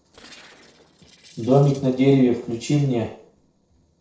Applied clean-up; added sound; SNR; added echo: neural separator model SepFormer DNS4.